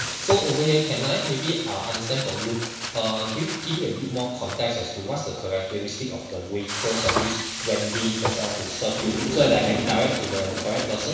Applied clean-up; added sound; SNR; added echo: none; Frying (food); 7 dB; reverberation time 1.1 s.